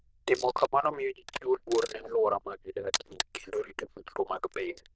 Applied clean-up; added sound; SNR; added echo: neural diffusion model UNIVERSE++.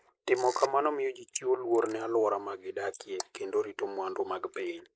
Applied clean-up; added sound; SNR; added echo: neural mask model Resemble Enhance denoiser.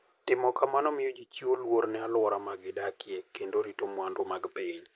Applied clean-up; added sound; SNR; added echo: none; none; none; none.